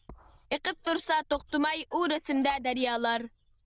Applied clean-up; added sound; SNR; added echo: neural diffusion model UNIVERSE++.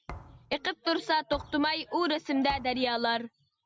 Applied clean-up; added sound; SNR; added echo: none; Thump, thud; 18 dB; none.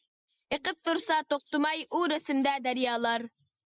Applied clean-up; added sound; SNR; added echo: neural mask model Resemble Enhance denoiser.